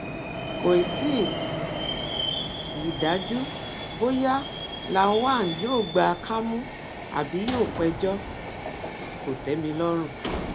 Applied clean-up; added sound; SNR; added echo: none; Subway, metro, underground + Train; 5 dB; none.